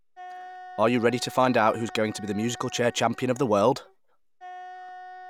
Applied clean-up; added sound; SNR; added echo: none; Wind instrument, woodwind instrument; 17 dB; none.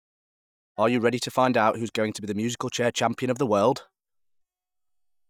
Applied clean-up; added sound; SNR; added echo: neural mask model DeepFilterNet 3.